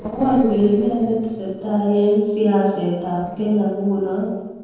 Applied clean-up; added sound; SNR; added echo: neural separator model SepFormer DNS4.